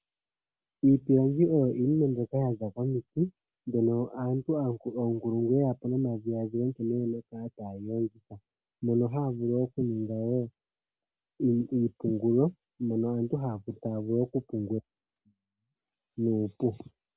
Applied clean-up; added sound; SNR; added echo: none; none; none; none.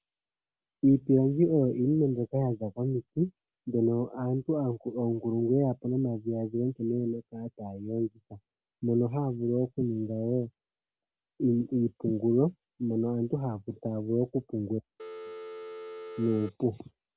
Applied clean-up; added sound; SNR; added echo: none; Telephone; 12 dB; none.